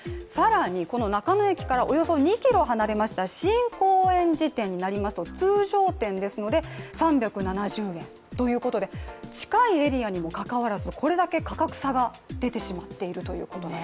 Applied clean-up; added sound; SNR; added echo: none; none; none; none.